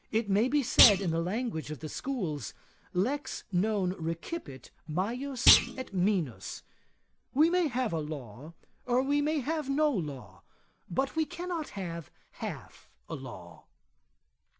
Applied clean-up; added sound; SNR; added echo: none; Thump, thud; -1 dB; none.